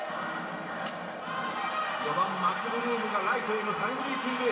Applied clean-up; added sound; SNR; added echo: none; none; none; reverberation time 2.0 s.